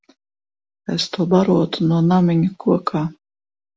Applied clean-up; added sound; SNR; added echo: none; none; none; none.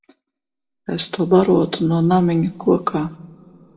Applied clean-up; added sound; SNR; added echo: none; none; none; reverberation time 2.1 s.